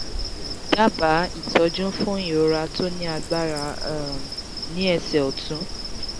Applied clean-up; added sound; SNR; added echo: none; Insect; 2 dB; none.